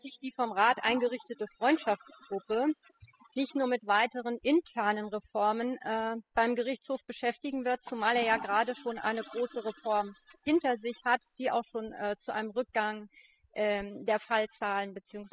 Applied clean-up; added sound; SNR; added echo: classical method spectral subtraction.